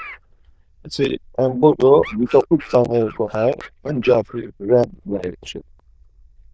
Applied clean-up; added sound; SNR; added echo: neural diffusion model UNIVERSE++.